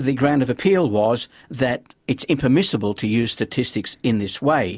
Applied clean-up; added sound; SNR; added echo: none; none; none; none.